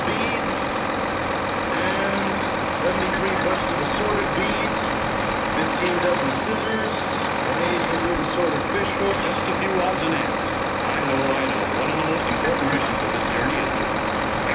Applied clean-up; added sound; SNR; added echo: none; Truck; -4 dB; reverberation time 1.1 s.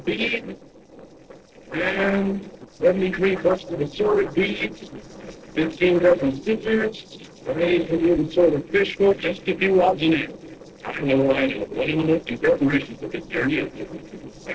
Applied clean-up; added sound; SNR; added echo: neural separator model SepFormer DNS4.